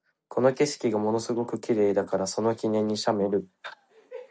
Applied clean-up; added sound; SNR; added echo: none; none; none; none.